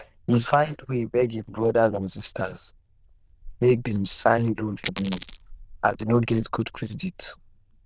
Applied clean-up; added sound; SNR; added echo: neural diffusion model UNIVERSE++.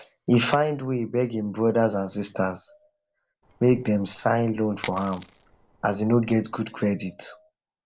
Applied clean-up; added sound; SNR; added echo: neural separator model SepFormer DNS4.